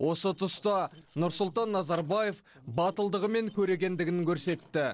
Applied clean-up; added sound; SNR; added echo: neural separator model SepFormer DNS4.